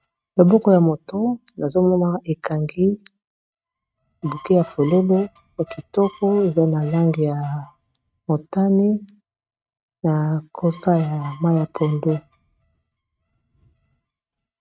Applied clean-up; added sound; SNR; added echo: neural mask model RNNoise.